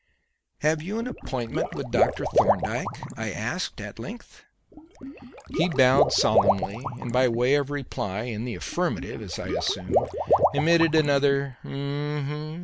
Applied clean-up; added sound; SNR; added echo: none; Water / Liquid; 2 dB; none.